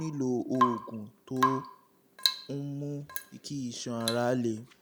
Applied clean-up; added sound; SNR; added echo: none; Drip / Water tap, faucet / Rain; 2 dB; none.